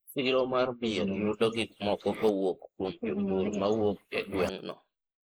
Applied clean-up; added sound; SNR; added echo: neural mask model Resemble Enhance denoiser.